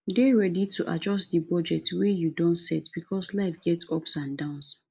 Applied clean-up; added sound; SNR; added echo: neural mask model Resemble Enhance denoiser.